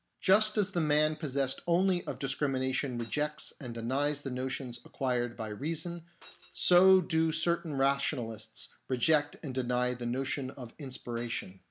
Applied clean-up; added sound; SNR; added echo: none; Shatter; 17 dB; none.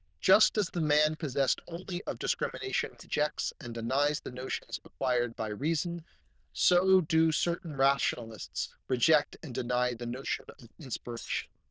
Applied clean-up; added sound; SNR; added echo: neural diffusion model UNIVERSE++.